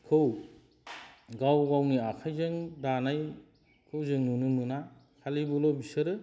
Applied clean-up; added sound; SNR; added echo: none; none; none; none.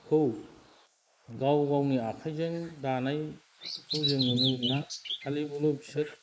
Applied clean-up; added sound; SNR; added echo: neural mask model Resemble Enhance denoiser.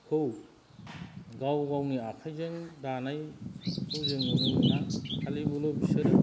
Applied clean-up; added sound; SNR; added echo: none; Bird vocalization, bird call, bird song; -2 dB; none.